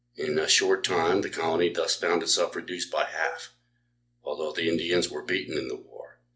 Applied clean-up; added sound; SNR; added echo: neural separator model SepFormer DNS4.